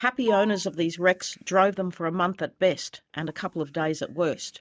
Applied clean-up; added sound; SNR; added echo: neural mask model DeepFilterNet 3.